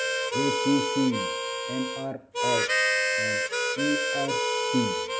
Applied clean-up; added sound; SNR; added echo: none; Harmonica; -4 dB; none.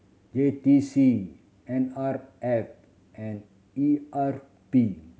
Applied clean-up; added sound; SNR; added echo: none; none; none; none.